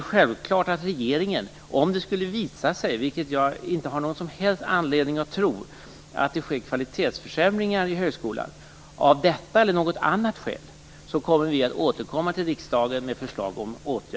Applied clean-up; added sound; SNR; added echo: none; none; none; none.